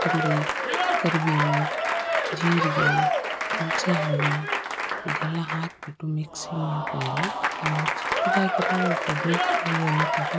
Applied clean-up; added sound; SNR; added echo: none; Applause / Crowd; -2 dB; none.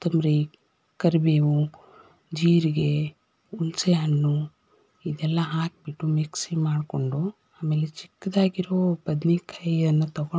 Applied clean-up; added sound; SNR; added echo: none; none; none; none.